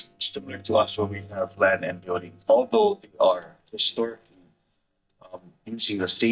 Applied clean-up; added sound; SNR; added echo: neural mask model DeepFilterNet 3.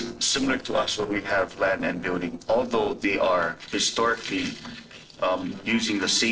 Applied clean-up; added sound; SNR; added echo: neural separator model SepFormer DNS4.